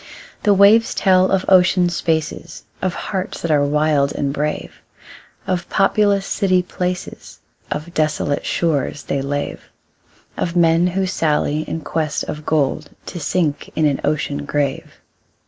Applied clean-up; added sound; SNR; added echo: none; none; none; none.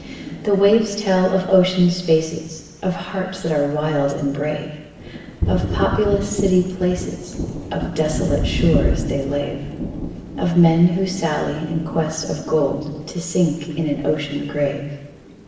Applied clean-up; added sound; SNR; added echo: none; Thunder; 7 dB; reverberation time 1.1 s.